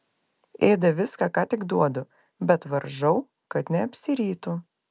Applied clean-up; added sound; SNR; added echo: none; none; none; none.